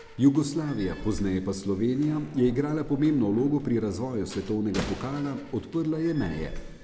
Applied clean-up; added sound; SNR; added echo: none; Slam; 13 dB; none.